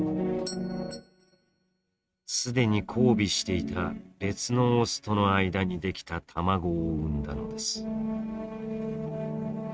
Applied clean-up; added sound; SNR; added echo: neural mask model RNNoise.